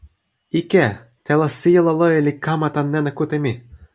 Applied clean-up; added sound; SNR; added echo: none; none; none; none.